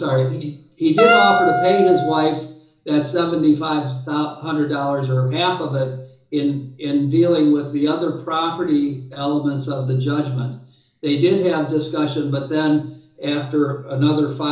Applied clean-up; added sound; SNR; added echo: none; Wind instrument, woodwind instrument; 0 dB; reverberation time 0.6 s.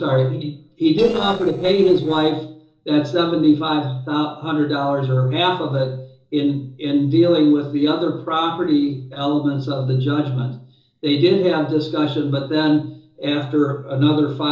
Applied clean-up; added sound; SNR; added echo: neural separator model SepFormer DNS4.